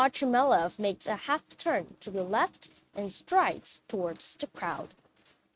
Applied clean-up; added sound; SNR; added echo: neural mask model RNNoise.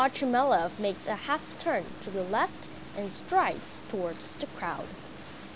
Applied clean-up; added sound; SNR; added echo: none; Zipper (clothing) + Boat, Water vehicle; 13 dB; none.